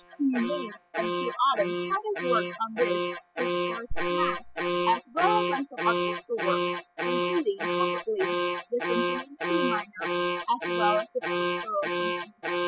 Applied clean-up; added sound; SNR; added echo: classical method spectral subtraction.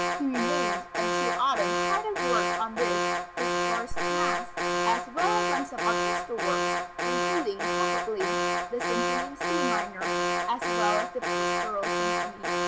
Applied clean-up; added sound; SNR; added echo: none; Alarm; -4 dB; none.